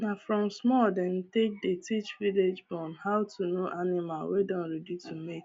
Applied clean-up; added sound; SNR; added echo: none; none; none; none.